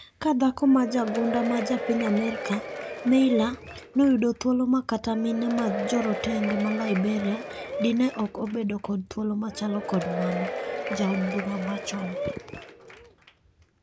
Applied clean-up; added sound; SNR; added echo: none; Applause / Crowd / Cheering; 8 dB; none.